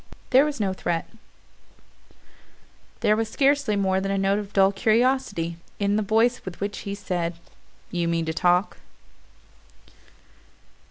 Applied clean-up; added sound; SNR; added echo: none; none; none; none.